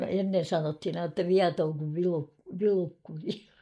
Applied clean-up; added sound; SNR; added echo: neural mask model Resemble Enhance denoiser.